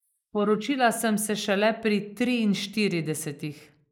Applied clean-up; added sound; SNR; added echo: neural mask model Resemble Enhance denoiser.